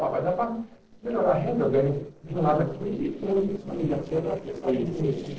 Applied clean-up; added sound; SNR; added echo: neural separator model SepFormer DNS4.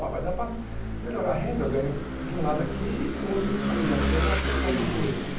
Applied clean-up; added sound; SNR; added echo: none; Engine / Vehicle; -2 dB; reverberation time 0.6 s.